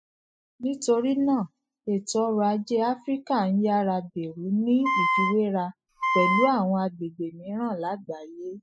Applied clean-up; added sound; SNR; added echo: classical method spectral subtraction.